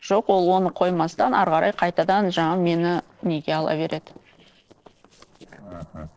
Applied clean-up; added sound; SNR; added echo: neural separator model SepFormer DNS4.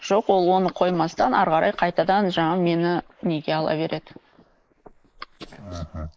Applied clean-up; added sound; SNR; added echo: neural mask model Resemble Enhance denoiser.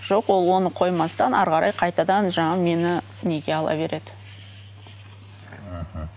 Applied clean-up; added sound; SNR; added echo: none; none; none; none.